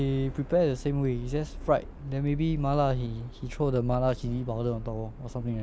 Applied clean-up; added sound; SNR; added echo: none; Subway, metro, underground; 10 dB; none.